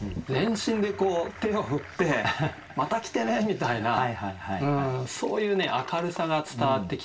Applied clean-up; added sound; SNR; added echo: none; Sink (filling or washing) / Gurgling; 17 dB; reverberation time 0.2 s.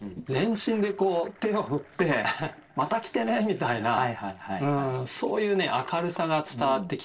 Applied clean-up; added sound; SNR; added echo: neural separator model SepFormer DNS4.